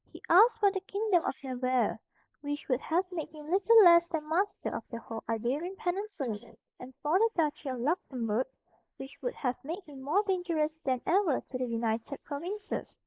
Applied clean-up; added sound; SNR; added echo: neural mask model Resemble Enhance denoiser.